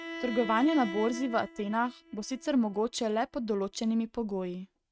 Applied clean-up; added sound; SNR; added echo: neural mask model RNNoise.